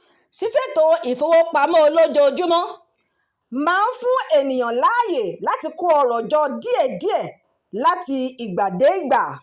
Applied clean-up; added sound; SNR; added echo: none; none; none; none.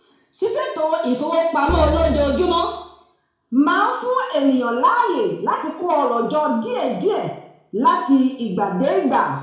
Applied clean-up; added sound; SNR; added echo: none; Drum; 7 dB; reverberation time 0.6 s.